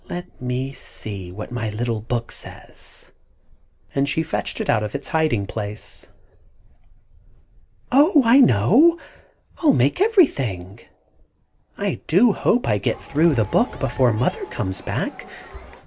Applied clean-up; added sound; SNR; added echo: none; Crowd; 15 dB; none.